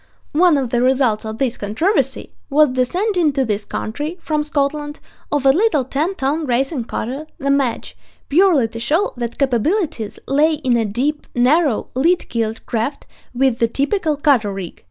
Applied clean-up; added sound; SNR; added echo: none; none; none; none.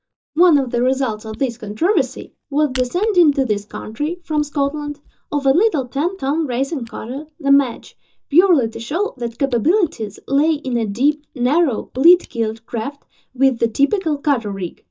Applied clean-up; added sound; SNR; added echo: neural mask model DeepFilterNet 3.